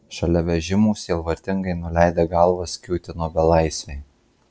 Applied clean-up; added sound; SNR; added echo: none; none; none; none.